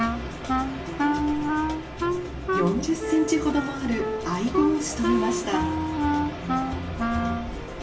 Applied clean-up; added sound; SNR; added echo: none; Wind instrument, woodwind instrument; 0 dB; reverberation time 1.0 s.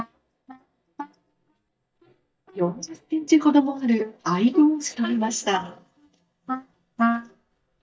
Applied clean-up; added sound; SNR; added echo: neural mask model DeepFilterNet 3.